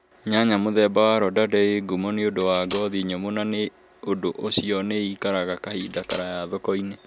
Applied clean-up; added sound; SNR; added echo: none; Cutlery, silverware; 19 dB; none.